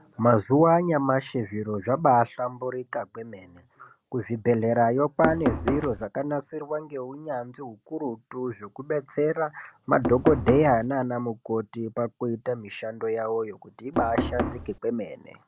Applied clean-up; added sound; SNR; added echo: none; Knock; 3 dB; none.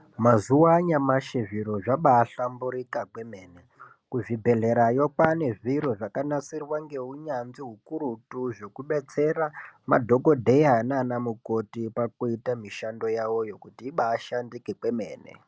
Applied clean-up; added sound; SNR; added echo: none; none; none; none.